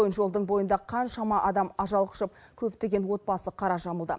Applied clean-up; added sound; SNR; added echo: none; none; none; none.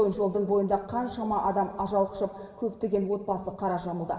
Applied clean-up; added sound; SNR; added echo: none; none; none; reverberation time 1.6 s.